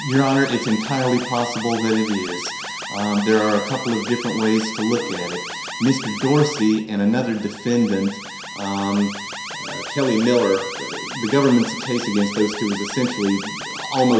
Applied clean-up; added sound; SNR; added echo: none; Alarm; 10 dB; reverberation time 0.7 s.